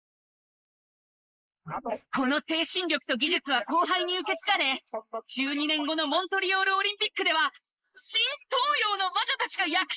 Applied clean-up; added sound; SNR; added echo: neural mask model Resemble Enhance denoiser.